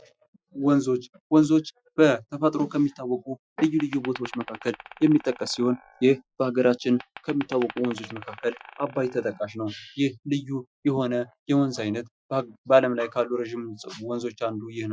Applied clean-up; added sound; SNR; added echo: classical method Wiener filter.